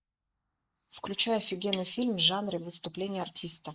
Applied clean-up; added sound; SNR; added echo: neural mask model Resemble Enhance denoiser.